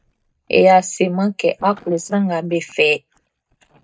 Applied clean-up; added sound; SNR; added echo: neural mask model DeepFilterNet 3.